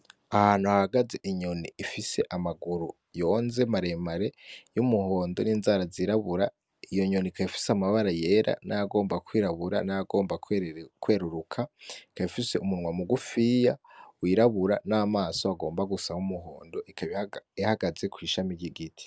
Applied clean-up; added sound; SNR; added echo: none; none; none; none.